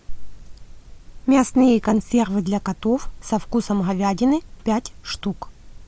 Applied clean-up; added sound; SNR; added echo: none; none; none; none.